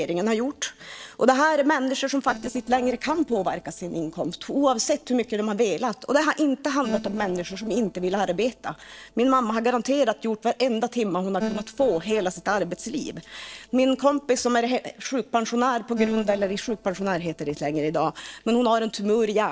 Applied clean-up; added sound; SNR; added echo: neural separator model SepFormer DNS4.